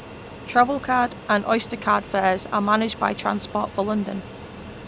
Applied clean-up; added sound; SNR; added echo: none; Fixed-wing aircraft, airplane; 14 dB; none.